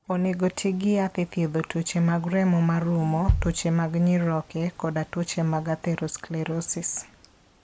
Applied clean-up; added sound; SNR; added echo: none; Bass drum; 5 dB; none.